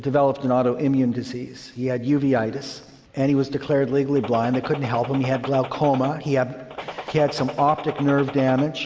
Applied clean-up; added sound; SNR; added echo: none; Gunshot, gunfire; 12 dB; none.